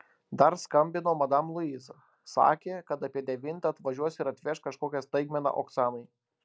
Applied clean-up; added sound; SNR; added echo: none; none; none; none.